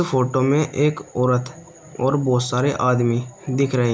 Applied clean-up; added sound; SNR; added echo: none; none; none; none.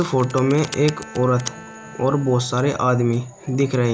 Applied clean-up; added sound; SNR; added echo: none; Domestic sounds, home sounds + Bowed string instrument; 18 dB; none.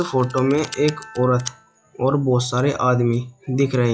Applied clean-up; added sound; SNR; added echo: classical method log-MMSE.